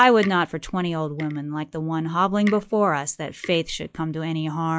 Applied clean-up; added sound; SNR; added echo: classical method log-MMSE.